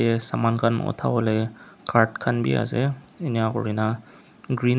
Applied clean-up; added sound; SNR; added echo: none; none; none; none.